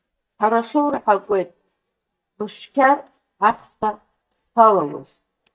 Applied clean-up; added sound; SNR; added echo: neural mask model DeepFilterNet 3.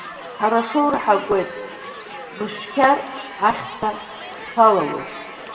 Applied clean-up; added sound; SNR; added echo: none; Crowd; 13 dB; reverberation time 1.3 s.